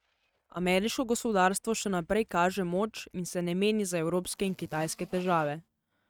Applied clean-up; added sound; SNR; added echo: neural mask model RNNoise.